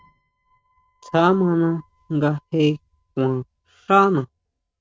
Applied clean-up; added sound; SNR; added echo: neural mask model RNNoise.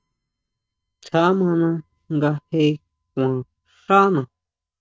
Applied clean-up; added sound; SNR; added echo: neural mask model DeepFilterNet 3.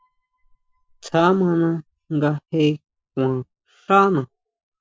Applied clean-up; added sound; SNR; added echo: classical method Wiener filter.